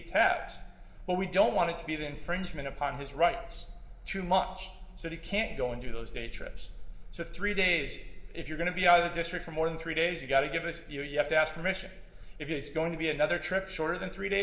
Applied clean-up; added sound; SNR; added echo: none; none; none; reverberation time 1.5 s.